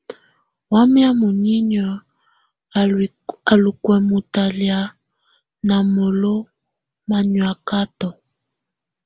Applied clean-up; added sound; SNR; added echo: none; none; none; none.